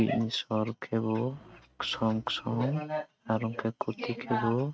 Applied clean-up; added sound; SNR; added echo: neural mask model RNNoise.